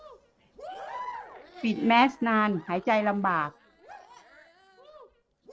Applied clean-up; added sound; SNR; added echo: neural separator model SepFormer DNS4.